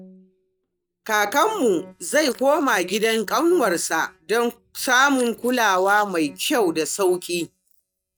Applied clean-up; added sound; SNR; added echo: neural mask model DeepFilterNet 3.